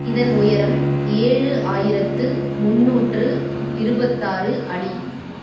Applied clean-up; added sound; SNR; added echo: none; Bowed string instrument; 4 dB; reverberation time 0.8 s.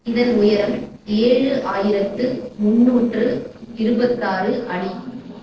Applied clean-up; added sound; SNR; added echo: neural separator model SepFormer DNS4.